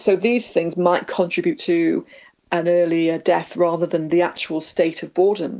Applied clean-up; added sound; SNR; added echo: none; none; none; none.